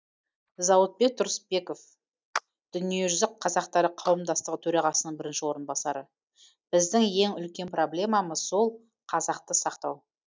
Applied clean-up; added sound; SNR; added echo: neural mask model DeepFilterNet 3.